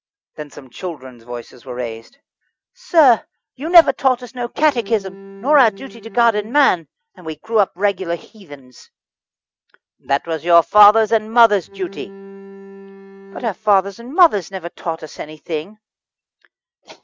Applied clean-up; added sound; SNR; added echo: neural mask model RNNoise.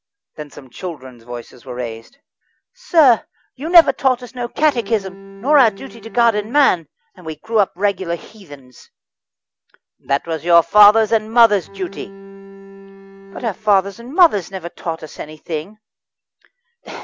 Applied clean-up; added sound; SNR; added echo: none; Bowed string instrument; 17 dB; none.